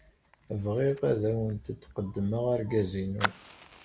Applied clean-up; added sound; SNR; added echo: none; Fire; 12 dB; none.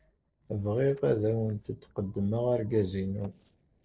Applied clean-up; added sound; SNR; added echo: neural separator model SepFormer DNS4.